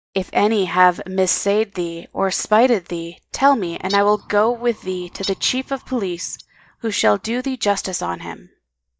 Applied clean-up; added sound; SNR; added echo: neural mask model DeepFilterNet 3.